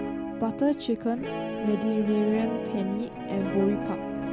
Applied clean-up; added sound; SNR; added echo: none; Guitar; 4 dB; none.